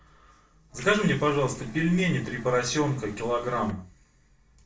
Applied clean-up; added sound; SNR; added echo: none; Liquid; 19 dB; reverberation time 0.3 s.